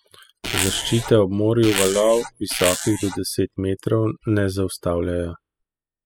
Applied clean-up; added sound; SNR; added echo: classical method spectral subtraction.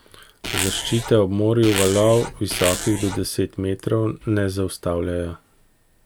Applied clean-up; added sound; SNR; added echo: none; Zipper (clothing); 6 dB; none.